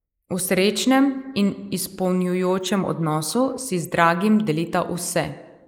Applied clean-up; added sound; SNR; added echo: neural mask model Resemble Enhance denoiser.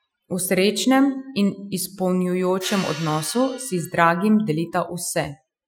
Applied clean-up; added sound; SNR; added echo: classical method Wiener filter.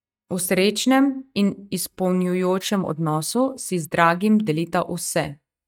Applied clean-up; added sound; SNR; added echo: neural mask model DeepFilterNet 3.